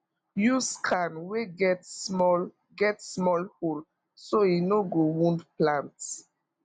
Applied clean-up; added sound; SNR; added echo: none; none; none; none.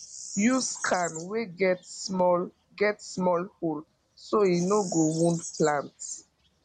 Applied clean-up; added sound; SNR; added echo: none; Bird vocalization, bird call, bird song; 16 dB; none.